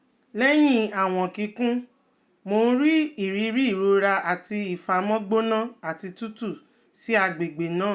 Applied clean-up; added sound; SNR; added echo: none; none; none; none.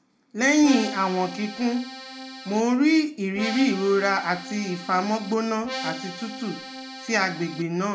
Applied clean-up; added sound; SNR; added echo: none; Accordion; 11 dB; reverberation time 0.3 s.